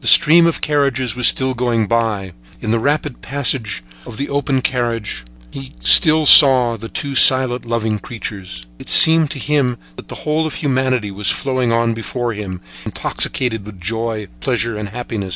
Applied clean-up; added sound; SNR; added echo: none; none; none; none.